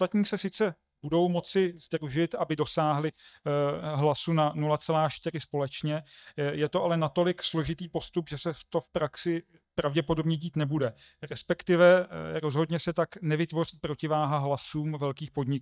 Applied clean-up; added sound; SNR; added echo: neural mask model DeepFilterNet 3.